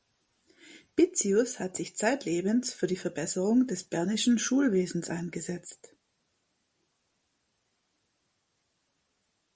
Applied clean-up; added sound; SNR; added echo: none; none; none; none.